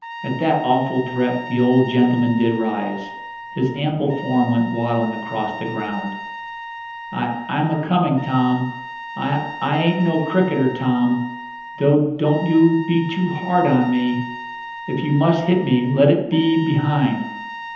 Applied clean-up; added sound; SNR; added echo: none; Trumpet; 13 dB; reverberation time 0.9 s.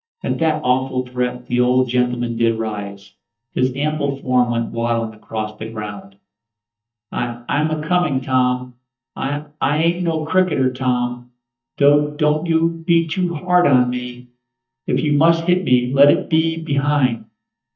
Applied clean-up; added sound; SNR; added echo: neural mask model DeepFilterNet 3.